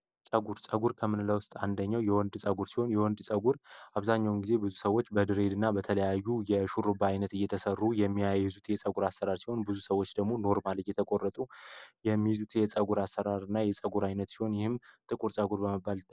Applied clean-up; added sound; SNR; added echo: none; none; none; none.